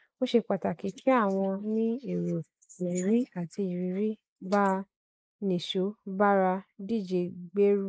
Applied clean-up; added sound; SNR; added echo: neural mask model Resemble Enhance denoiser.